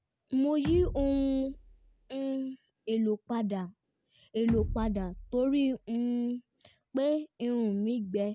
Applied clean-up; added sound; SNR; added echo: none; Bass drum; 7 dB; none.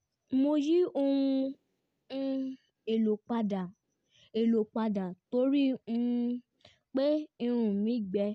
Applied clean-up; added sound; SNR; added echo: none; none; none; none.